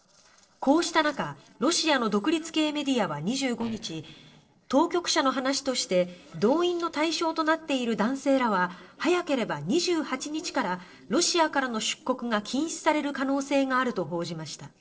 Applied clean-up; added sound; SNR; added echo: neural separator model SepFormer DNS4.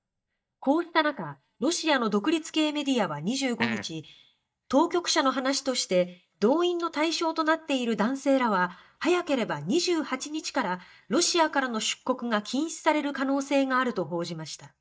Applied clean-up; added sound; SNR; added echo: neural mask model DeepFilterNet 3.